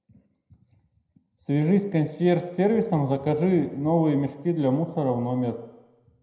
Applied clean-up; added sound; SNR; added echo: none; none; none; reverberation time 0.7 s.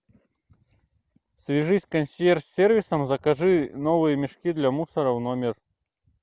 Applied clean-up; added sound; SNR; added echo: none; none; none; none.